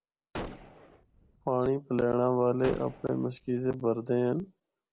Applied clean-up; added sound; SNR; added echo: none; Gunshot, gunfire; 13 dB; none.